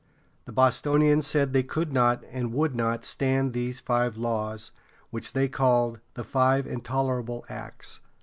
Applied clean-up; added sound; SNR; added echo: none; none; none; none.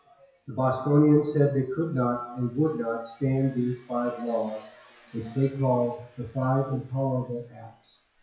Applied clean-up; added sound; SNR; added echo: classical method WPE with log-MMSE.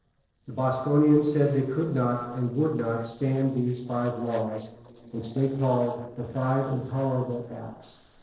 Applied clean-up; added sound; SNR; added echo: neural separator model SepFormer DNS4.